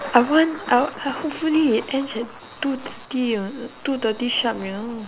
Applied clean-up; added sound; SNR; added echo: none; Thunder; 17 dB; none.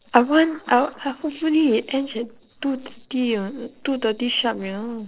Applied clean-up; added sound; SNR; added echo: neural separator model SepFormer DNS4.